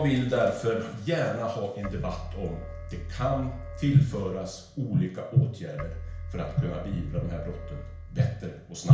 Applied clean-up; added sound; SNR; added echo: none; Keyboard (musical); 12 dB; reverberation time 0.5 s.